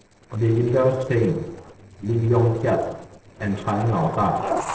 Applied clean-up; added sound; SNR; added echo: neural separator model SepFormer DNS4.